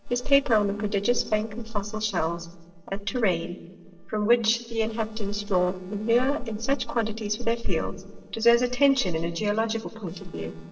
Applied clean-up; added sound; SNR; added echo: neural separator model SepFormer DNS4.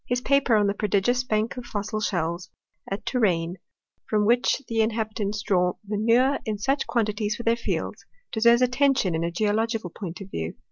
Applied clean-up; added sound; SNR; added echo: none; none; none; none.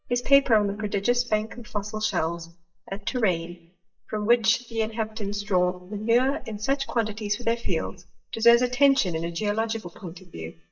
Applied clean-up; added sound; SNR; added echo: neural mask model DeepFilterNet 3.